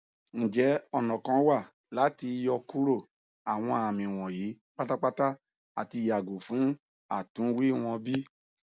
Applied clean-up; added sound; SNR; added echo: none; none; none; none.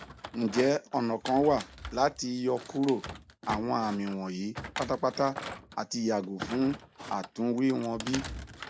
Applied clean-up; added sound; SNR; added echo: none; Thump, thud; 13 dB; none.